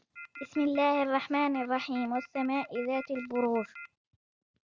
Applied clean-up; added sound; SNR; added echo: none; Telephone; 15 dB; none.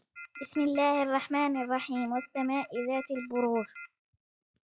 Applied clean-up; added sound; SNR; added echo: classical method log-MMSE.